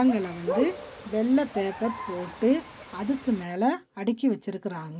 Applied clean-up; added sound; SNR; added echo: none; Bird; 9 dB; none.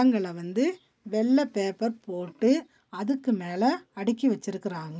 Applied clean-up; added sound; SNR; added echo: none; none; none; none.